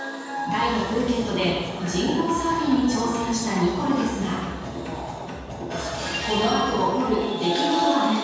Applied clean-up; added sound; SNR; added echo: none; none; none; reverberation time 1.2 s.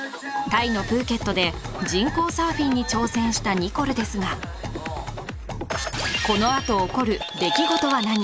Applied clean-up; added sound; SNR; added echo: none; none; none; none.